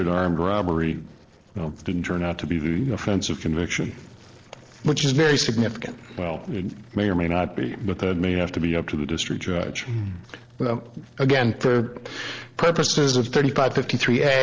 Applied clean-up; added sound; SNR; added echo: neural separator model SepFormer DNS4.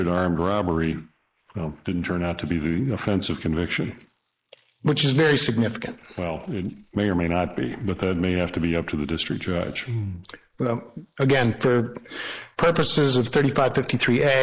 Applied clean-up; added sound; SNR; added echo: neural mask model Resemble Enhance denoiser.